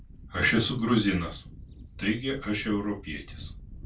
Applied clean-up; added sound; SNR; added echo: none; Wind / Bird; 15 dB; reverberation time 0.2 s.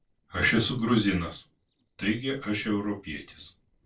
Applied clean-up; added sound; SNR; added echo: neural separator model SepFormer DNS4.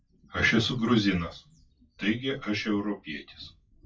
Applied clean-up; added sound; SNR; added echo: classical method WPE with log-MMSE.